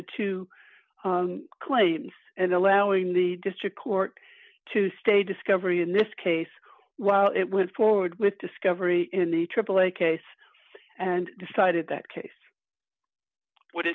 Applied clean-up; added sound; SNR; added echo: none; none; none; none.